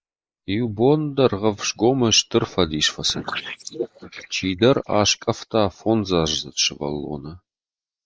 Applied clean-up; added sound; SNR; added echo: neural mask model Resemble Enhance denoiser.